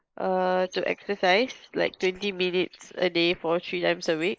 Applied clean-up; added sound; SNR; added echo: neural mask model Resemble Enhance denoiser.